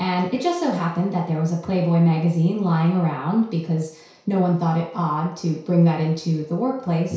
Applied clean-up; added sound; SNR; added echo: none; none; none; reverberation time 0.6 s.